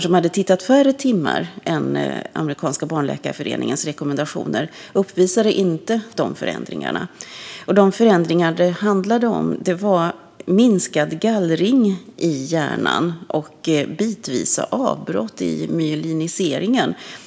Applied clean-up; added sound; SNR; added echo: none; none; none; none.